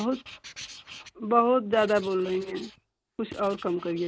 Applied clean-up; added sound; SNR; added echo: neural mask model Resemble Enhance denoiser.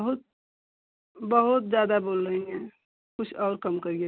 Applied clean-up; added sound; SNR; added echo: none; none; none; none.